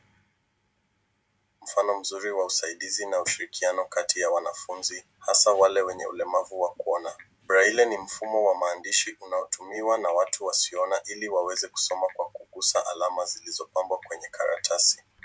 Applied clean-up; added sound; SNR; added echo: none; none; none; none.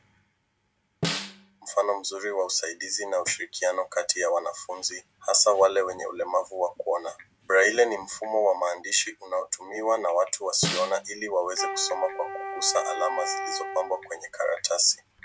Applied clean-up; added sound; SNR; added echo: none; Snare drum + Wind instrument, woodwind instrument; 7 dB; none.